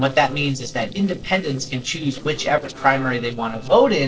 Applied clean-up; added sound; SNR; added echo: neural separator model SepFormer DNS4.